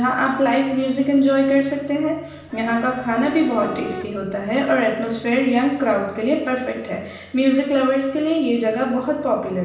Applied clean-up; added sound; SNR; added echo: none; Bowed string instrument; 16 dB; reverberation time 0.9 s.